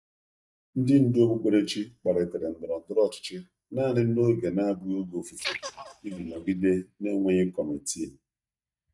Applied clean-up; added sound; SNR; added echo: neural mask model DeepFilterNet 3.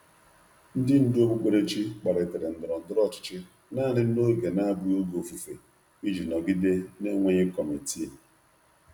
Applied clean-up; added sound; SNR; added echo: none; none; none; none.